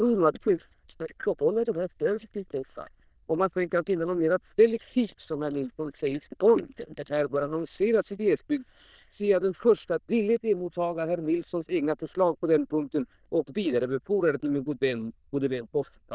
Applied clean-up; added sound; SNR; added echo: neural diffusion model UNIVERSE++.